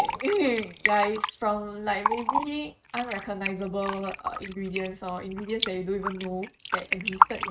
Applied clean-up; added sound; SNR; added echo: neural mask model RNNoise.